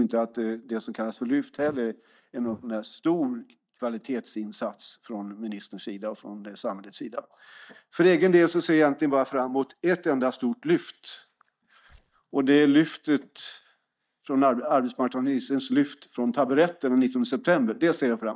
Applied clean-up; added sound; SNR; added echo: neural mask model DeepFilterNet 3.